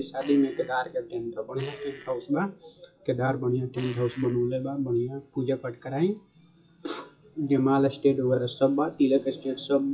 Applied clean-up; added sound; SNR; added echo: classical method WPE with log-MMSE.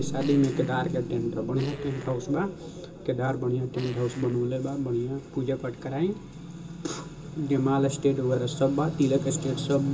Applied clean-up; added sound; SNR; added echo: none; Fart; 20 dB; reverberation time 0.2 s.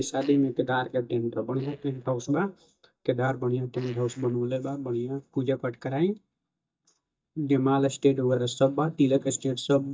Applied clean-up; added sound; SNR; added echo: neural mask model DeepFilterNet 3.